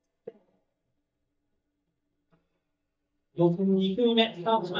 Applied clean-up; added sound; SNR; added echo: neural mask model DeepFilterNet 3.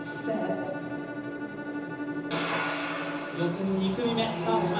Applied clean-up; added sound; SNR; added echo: none; Bowed string instrument; 7 dB; reverberation time 0.6 s.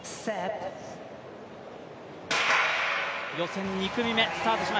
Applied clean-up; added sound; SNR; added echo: none; none; none; none.